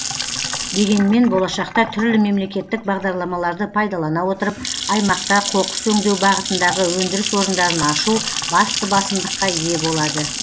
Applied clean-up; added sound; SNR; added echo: none; Sink (filling or washing) / Water tap, faucet / Splash, splatter; 6 dB; none.